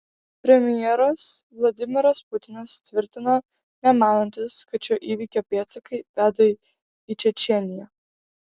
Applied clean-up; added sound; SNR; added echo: none; none; none; none.